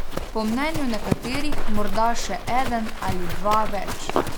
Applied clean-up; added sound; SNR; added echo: none; Livestock, farm animals, working animals; -4 dB; none.